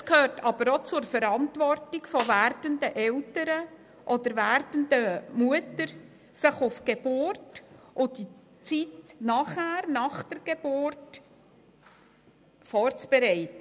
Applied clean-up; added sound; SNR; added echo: none; Snare drum; 10 dB; none.